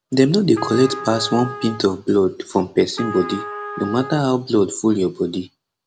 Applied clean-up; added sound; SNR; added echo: none; Trumpet; 12 dB; none.